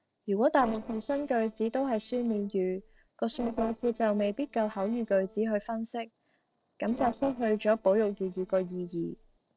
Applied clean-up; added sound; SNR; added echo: neural separator model SepFormer DNS4.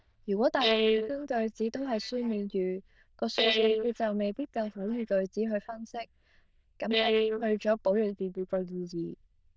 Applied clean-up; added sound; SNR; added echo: neural diffusion model UNIVERSE++.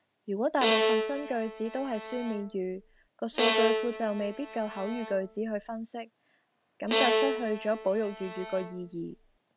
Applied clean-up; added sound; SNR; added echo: none; Bowed string instrument; 0 dB; none.